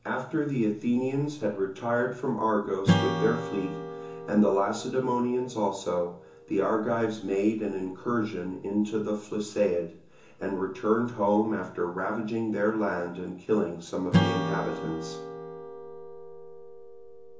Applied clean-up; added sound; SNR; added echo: none; Strum; 7 dB; reverberation time 0.7 s.